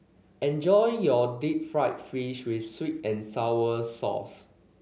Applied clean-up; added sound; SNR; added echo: none; none; none; none.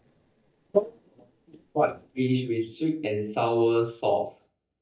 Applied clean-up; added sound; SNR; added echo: neural mask model DeepFilterNet 3.